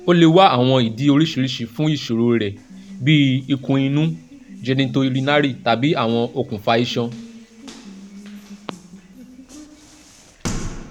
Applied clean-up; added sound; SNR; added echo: none; Water tap, faucet; 17 dB; none.